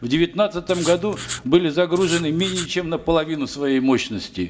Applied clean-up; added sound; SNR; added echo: none; Writing; 12 dB; reverberation time 2.2 s.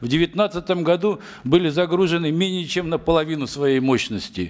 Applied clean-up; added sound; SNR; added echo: none; none; none; none.